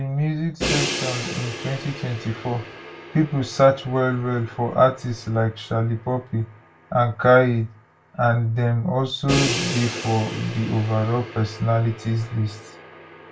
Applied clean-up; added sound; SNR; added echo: none; Crash cymbal; 11 dB; reverberation time 0.2 s.